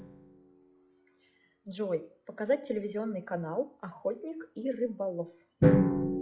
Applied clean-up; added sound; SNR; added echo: classical method log-MMSE.